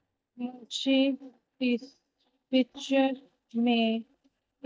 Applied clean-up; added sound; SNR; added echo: neural mask model DeepFilterNet 3.